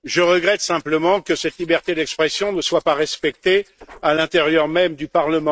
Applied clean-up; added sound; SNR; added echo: neural mask model RNNoise.